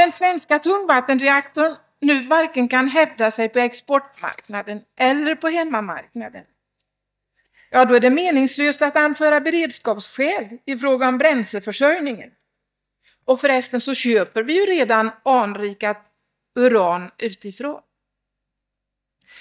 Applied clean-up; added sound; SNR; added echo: neural mask model DeepFilterNet 3.